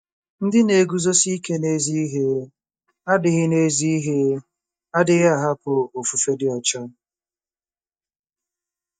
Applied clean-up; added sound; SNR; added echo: neural mask model DeepFilterNet 3.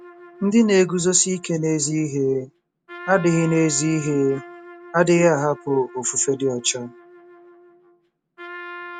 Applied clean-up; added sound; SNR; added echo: none; Trumpet; 19 dB; none.